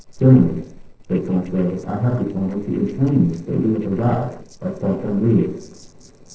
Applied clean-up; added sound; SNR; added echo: neural separator model SepFormer DNS4.